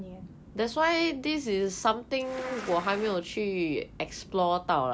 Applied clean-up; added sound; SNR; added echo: none; Insect; 12 dB; none.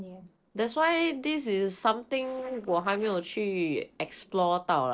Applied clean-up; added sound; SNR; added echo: neural separator model SepFormer DNS4.